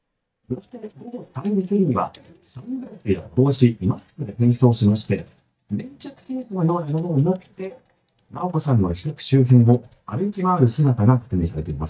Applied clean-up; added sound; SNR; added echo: neural mask model DeepFilterNet 3.